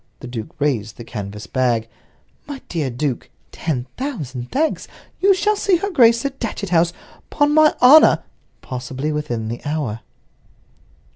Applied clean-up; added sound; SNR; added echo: none; none; none; none.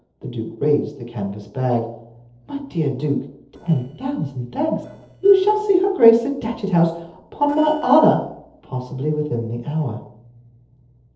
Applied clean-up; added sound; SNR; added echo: neural separator model SepFormer DNS4.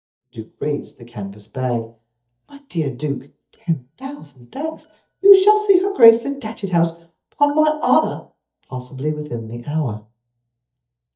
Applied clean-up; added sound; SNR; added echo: neural mask model DeepFilterNet 3.